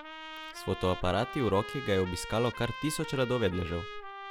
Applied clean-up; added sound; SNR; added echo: none; Trumpet; 11 dB; none.